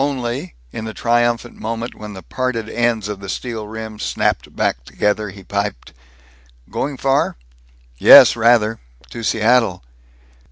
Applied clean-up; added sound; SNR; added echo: none; none; none; none.